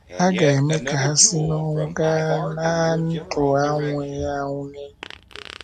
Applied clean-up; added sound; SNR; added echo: none; Fart; 10 dB; none.